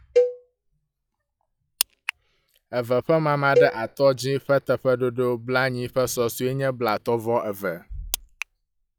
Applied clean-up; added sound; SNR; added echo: classical method log-MMSE.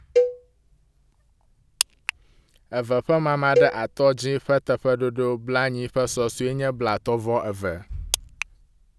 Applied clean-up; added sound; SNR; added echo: none; Cowbell; 3 dB; none.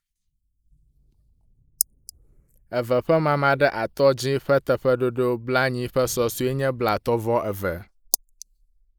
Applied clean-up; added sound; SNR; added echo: neural mask model Resemble Enhance denoiser.